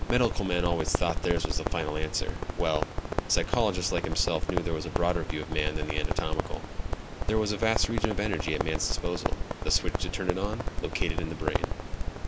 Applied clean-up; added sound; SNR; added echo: none; Crackle; -1 dB; none.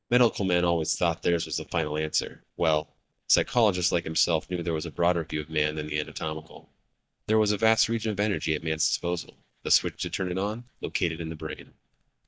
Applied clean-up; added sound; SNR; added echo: neural mask model DeepFilterNet 3.